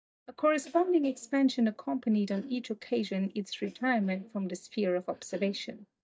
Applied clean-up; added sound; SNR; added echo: neural mask model DeepFilterNet 3.